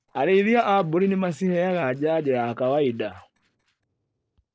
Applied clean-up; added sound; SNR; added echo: neural separator model SepFormer DNS4.